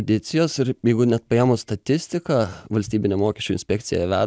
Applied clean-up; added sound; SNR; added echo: none; none; none; none.